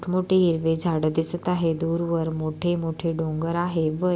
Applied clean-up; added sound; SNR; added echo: none; none; none; none.